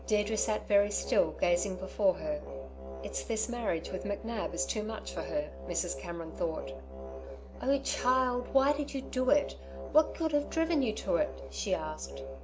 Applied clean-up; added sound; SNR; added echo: none; Musical instrument; 10 dB; none.